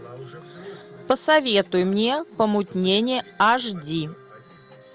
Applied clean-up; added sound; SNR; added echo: none; none; none; none.